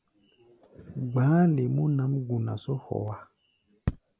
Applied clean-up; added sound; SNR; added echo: none; none; none; none.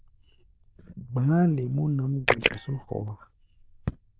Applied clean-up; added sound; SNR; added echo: neural diffusion model UNIVERSE++.